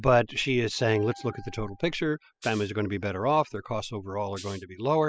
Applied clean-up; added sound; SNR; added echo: classical method spectral subtraction.